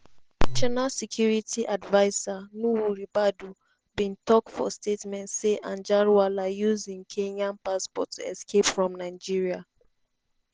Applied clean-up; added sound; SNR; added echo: none; none; none; none.